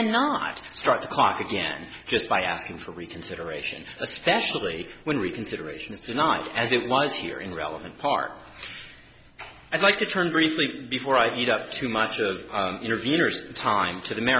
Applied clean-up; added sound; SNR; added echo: none; none; none; none.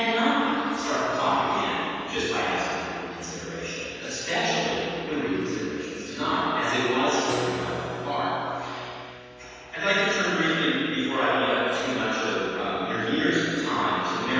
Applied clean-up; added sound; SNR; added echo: none; Keyboard (musical); 18 dB; reverberation time 2.1 s.